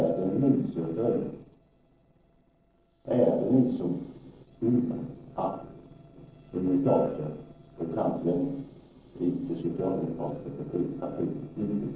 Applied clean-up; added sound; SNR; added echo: neural separator model SepFormer DNS4.